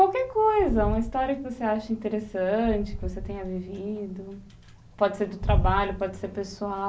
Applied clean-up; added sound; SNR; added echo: none; none; none; none.